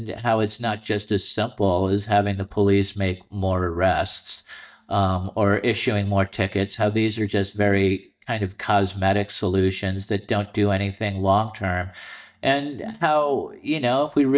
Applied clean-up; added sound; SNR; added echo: neural mask model DeepFilterNet 3.